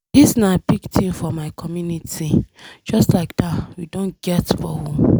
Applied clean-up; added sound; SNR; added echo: none; none; none; none.